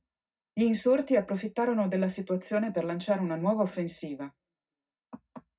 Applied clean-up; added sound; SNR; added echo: none; none; none; reverberation time 0.4 s.